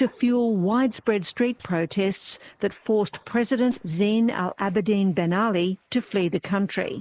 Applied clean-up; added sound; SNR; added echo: neural mask model Resemble Enhance denoiser.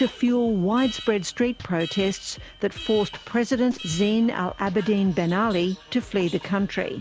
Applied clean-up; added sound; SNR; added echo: none; Alarm; 17 dB; none.